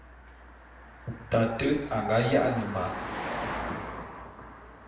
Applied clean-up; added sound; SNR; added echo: none; Car passing by; 8 dB; reverberation time 1.0 s.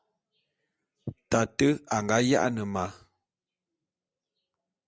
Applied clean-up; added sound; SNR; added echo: none; none; none; none.